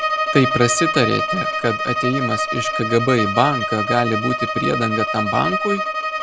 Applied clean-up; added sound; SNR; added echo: none; Bowed string instrument; 1 dB; none.